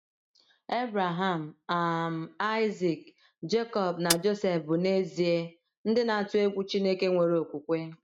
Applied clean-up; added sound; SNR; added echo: neural mask model RNNoise.